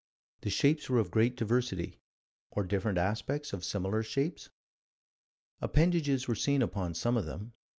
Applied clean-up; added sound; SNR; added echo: none; none; none; none.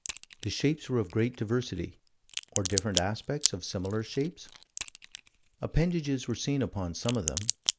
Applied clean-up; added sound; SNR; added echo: none; Crack; 6 dB; none.